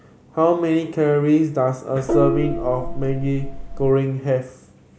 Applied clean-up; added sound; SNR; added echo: none; Gong; 3 dB; none.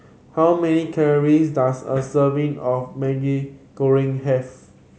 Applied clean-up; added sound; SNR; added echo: none; none; none; none.